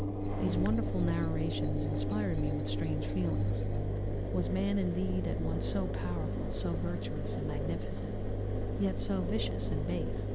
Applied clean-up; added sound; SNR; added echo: none; Engine; -4 dB; none.